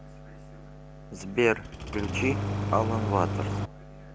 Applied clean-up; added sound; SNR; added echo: none; Engine starting; 1 dB; none.